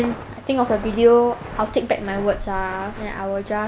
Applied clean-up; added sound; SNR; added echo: none; Walk, footsteps; 13 dB; none.